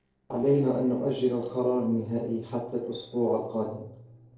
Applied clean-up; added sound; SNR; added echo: neural separator model SepFormer DNS4.